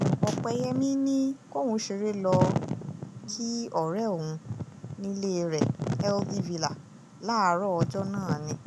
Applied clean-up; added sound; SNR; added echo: none; Wind / Fire; 3 dB; none.